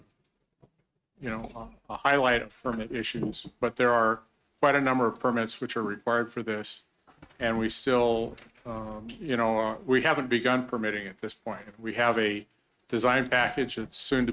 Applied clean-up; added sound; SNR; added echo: neural mask model RNNoise.